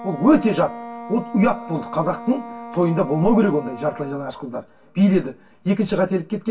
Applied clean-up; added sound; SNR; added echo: none; Wind instrument, woodwind instrument; 15 dB; reverberation time 0.1 s.